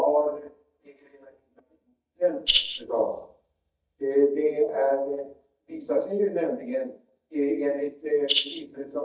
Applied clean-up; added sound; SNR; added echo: neural mask model DeepFilterNet 3.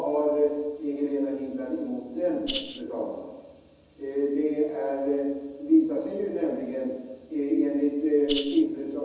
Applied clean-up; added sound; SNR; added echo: none; Rattle (instrument); 2 dB; reverberation time 1.1 s.